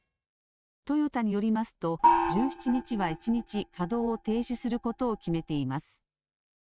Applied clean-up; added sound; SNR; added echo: neural mask model RNNoise.